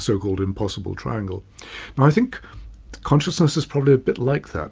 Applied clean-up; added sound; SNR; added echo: none; none; none; none.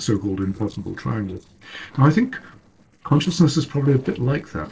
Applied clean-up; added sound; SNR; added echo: neural separator model SepFormer DNS4.